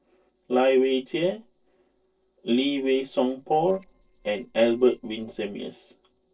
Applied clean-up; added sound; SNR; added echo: neural separator model SepFormer DNS4.